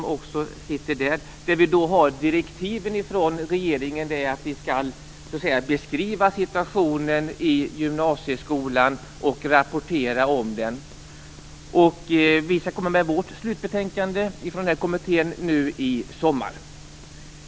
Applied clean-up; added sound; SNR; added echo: none; none; none; none.